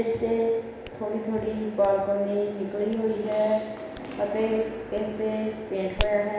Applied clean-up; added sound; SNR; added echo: none; Hands; 13 dB; reverberation time 1.1 s.